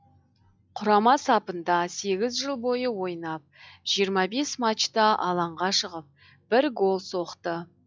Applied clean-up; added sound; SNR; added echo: classical method log-MMSE.